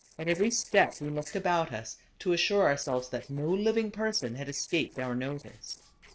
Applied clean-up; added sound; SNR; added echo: neural separator model SepFormer DNS4.